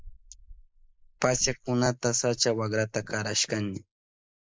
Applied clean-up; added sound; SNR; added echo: neural mask model Resemble Enhance denoiser.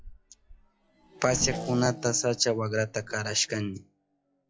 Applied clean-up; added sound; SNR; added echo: classical method log-MMSE.